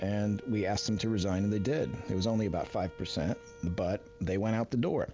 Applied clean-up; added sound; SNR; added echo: none; Wind instrument, woodwind instrument; 19 dB; none.